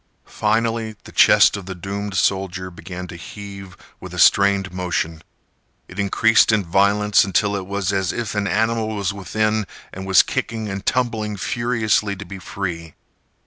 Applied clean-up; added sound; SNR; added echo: none; none; none; none.